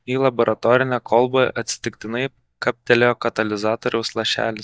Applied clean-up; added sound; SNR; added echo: neural mask model DeepFilterNet 3.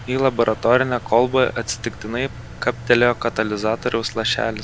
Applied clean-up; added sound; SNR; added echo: none; Engine; 15 dB; none.